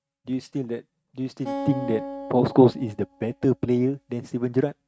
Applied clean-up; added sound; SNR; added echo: neural mask model RNNoise.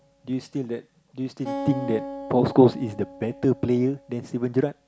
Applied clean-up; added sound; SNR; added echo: none; Acoustic guitar; 13 dB; none.